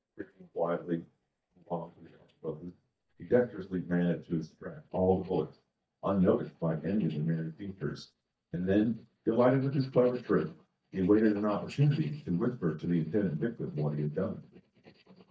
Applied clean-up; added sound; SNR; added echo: neural mask model DeepFilterNet 3.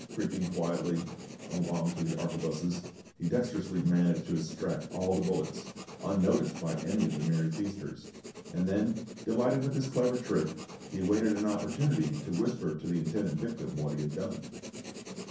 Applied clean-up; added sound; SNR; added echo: none; Writing; 12 dB; reverberation time 0.6 s.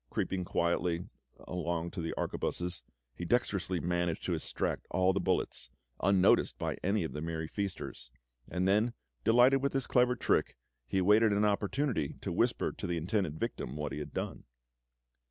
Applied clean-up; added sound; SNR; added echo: none; none; none; none.